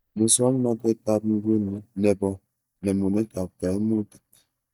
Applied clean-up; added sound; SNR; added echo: neural mask model DeepFilterNet 3.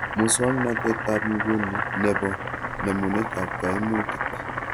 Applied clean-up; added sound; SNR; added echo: none; Boiling; 3 dB; none.